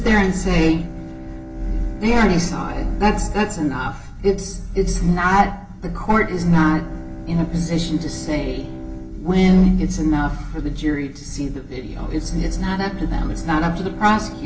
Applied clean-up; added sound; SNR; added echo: none; Bowed string instrument; 17 dB; reverberation time 0.2 s.